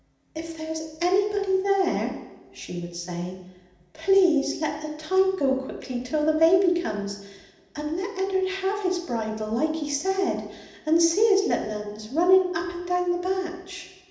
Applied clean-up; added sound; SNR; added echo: none; none; none; reverberation time 0.9 s.